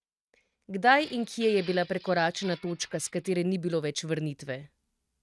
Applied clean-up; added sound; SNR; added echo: neural mask model RNNoise.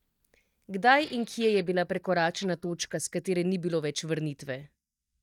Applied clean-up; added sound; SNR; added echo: neural mask model DeepFilterNet 3.